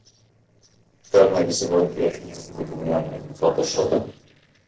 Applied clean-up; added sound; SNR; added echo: neural separator model SepFormer DNS4.